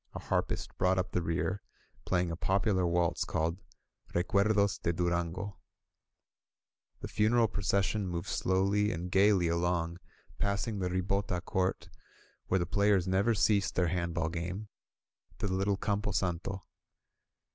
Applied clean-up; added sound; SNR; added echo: none; none; none; none.